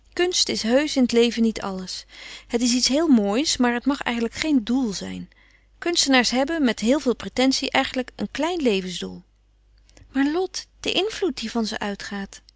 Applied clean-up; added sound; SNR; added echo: none; none; none; none.